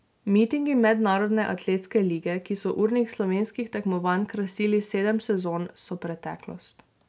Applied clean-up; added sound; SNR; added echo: none; none; none; none.